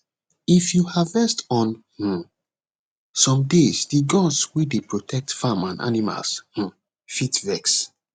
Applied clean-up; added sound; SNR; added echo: none; none; none; none.